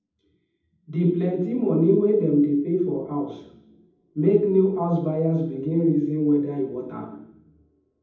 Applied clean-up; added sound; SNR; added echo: none; none; none; reverberation time 0.8 s.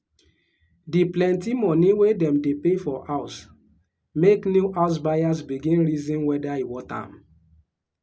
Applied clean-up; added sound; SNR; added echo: none; none; none; none.